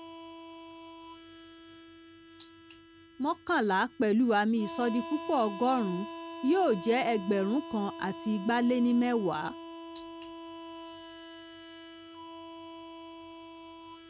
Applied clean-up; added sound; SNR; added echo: none; Harmonica; 13 dB; none.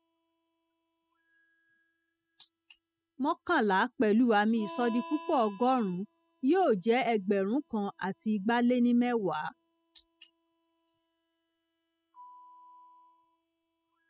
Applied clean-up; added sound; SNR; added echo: classical method spectral subtraction.